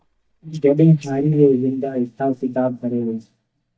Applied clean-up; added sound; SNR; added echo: neural mask model DeepFilterNet 3.